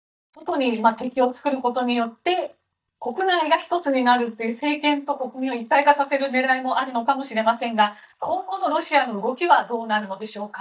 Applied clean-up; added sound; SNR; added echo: neural mask model DeepFilterNet 3.